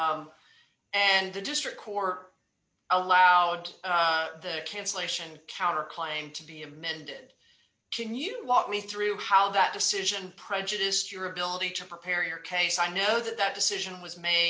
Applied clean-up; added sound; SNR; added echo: none; none; none; none.